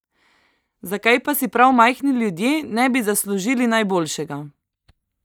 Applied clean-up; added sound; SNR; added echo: neural mask model DeepFilterNet 3.